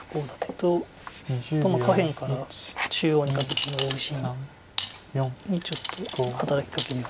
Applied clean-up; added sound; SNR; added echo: none; Sink (filling or washing); 14 dB; none.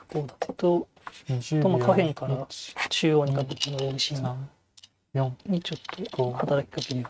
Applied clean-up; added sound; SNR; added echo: neural mask model RNNoise.